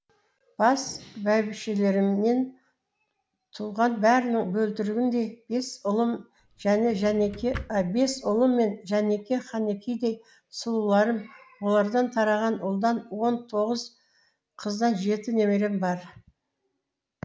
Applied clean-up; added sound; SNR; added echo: none; Drawer open or close; 16 dB; none.